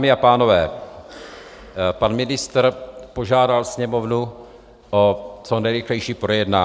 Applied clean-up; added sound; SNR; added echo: none; none; none; none.